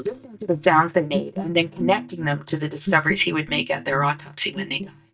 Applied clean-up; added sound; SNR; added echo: neural mask model DeepFilterNet 3.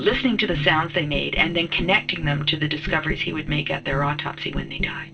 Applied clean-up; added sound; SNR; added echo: neural separator model SepFormer DNS4.